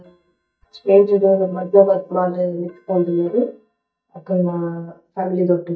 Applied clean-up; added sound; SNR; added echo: neural mask model DeepFilterNet 3.